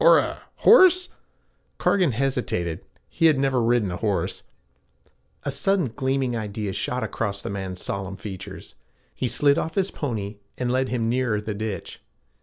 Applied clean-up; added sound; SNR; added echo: none; none; none; none.